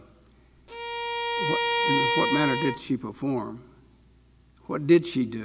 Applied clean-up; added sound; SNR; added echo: none; Bowed string instrument; -1 dB; none.